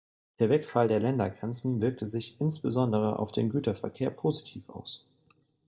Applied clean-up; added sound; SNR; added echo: neural mask model DeepFilterNet 3.